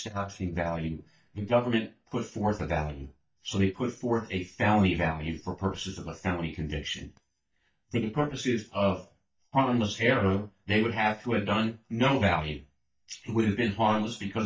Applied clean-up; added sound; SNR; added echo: neural mask model DeepFilterNet 3.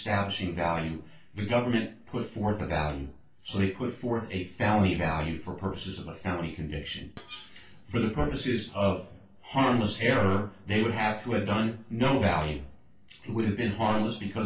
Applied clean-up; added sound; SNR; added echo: neural separator model SepFormer DNS4.